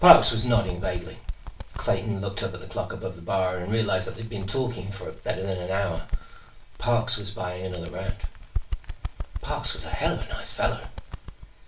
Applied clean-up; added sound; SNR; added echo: none; Bird; 8 dB; reverberation time 0.2 s.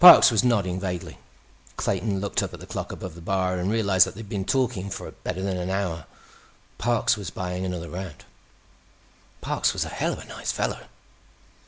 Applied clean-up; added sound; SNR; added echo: none; none; none; none.